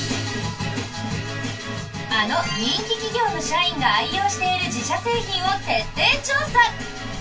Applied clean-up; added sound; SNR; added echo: none; none; none; reverberation time 0.2 s.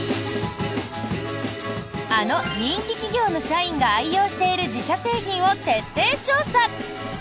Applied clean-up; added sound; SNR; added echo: none; none; none; none.